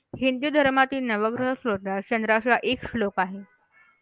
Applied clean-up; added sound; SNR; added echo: none; none; none; none.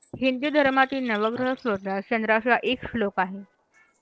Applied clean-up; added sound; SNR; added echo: neural separator model SepFormer DNS4.